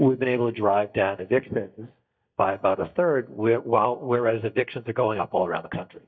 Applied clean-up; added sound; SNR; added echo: neural mask model DeepFilterNet 3.